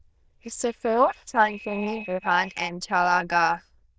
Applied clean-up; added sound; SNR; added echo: neural diffusion model UNIVERSE++.